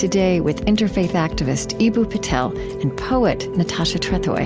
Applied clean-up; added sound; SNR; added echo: none; none; none; none.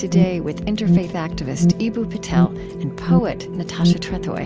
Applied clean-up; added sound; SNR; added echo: none; Alarm; -4 dB; none.